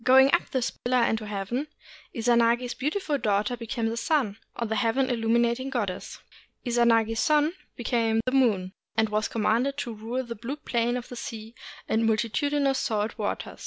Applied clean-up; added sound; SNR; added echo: none; none; none; none.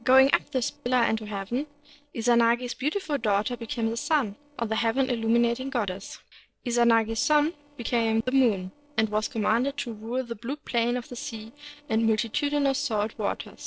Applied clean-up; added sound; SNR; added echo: neural separator model SepFormer DNS4.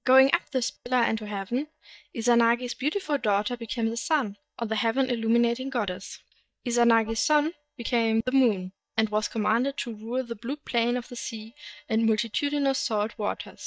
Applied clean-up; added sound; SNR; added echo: neural mask model DeepFilterNet 3.